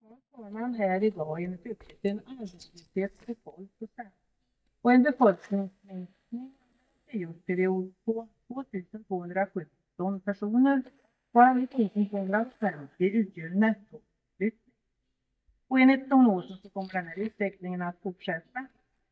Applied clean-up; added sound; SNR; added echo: neural mask model DeepFilterNet 3.